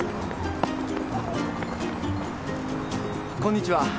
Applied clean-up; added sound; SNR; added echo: none; none; none; none.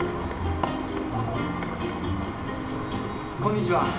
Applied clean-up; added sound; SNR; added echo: none; none; none; reverberation time 0.9 s.